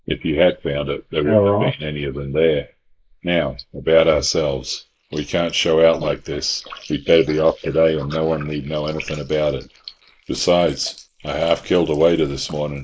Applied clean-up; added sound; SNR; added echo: neural mask model Resemble Enhance denoiser.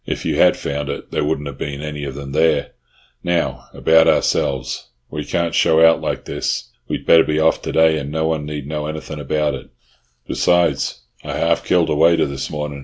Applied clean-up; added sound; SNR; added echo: none; none; none; none.